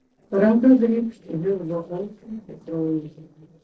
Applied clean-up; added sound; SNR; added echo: neural separator model SepFormer DNS4.